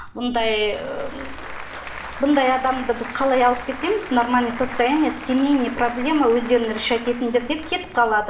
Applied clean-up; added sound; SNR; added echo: none; Applause / Crowd; 13 dB; reverberation time 1.8 s.